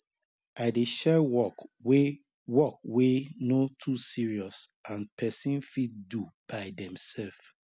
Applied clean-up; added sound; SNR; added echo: none; none; none; none.